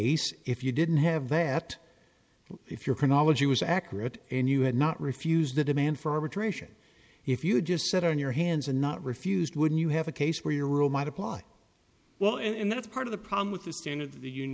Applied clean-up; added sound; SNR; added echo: none; none; none; none.